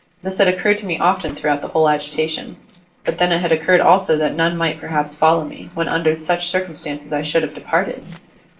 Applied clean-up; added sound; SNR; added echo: neural separator model SepFormer DNS4.